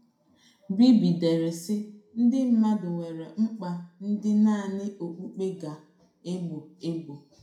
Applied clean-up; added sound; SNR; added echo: none; none; none; reverberation time 0.5 s.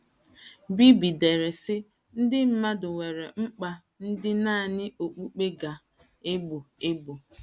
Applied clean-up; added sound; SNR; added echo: none; none; none; none.